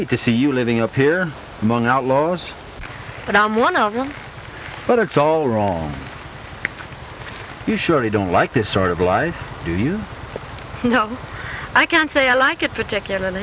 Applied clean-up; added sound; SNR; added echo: none; none; none; none.